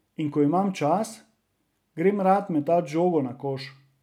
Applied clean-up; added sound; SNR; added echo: none; none; none; none.